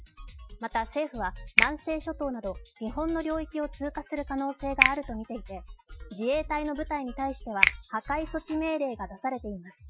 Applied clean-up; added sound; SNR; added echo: classical method Wiener filter.